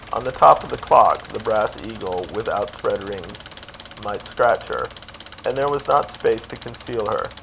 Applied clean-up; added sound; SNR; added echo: none; Engine; 18 dB; none.